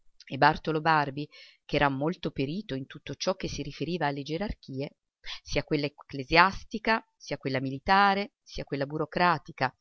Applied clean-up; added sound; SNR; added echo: none; none; none; none.